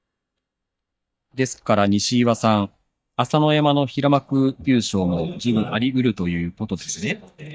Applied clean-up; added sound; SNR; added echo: neural mask model DeepFilterNet 3.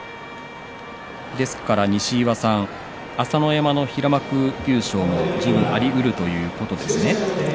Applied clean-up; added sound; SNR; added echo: none; Bowed string instrument; 19 dB; none.